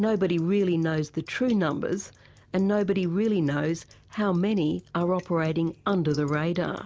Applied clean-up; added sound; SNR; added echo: none; none; none; none.